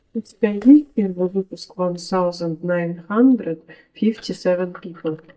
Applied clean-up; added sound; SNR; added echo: neural mask model DeepFilterNet 3.